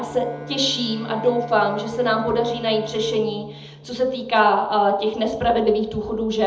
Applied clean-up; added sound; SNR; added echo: none; Bowed string instrument; 18 dB; reverberation time 0.8 s.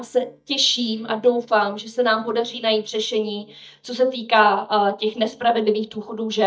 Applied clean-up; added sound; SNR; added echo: neural mask model DeepFilterNet 3.